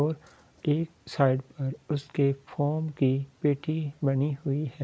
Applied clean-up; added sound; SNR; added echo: none; none; none; none.